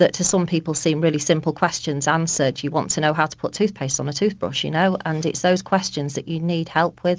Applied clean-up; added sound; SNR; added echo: none; none; none; none.